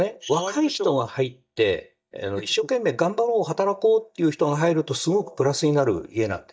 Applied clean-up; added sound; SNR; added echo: neural mask model DeepFilterNet 3.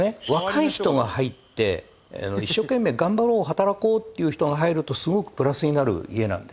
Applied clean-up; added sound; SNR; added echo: none; none; none; none.